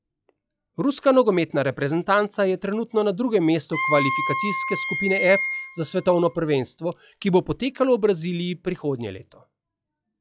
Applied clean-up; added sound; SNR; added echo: classical method log-MMSE.